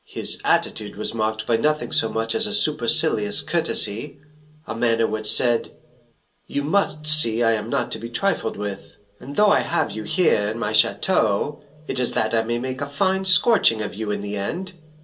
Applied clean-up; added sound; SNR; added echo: none; none; none; reverberation time 0.2 s.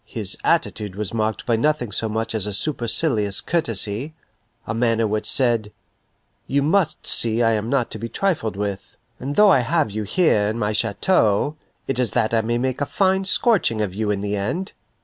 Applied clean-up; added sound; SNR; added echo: none; none; none; none.